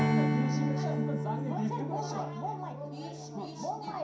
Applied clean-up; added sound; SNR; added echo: none; Strum; -4 dB; reverberation time 0.5 s.